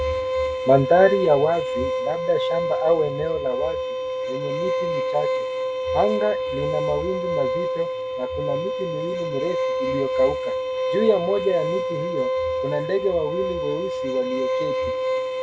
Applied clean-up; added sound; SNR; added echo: none; Bowed string instrument; 0 dB; none.